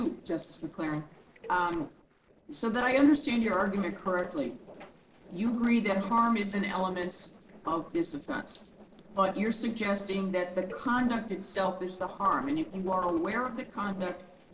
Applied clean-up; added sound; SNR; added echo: neural separator model SepFormer DNS4.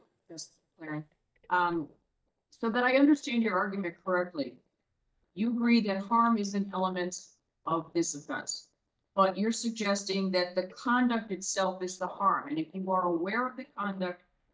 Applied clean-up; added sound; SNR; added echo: neural mask model DeepFilterNet 3.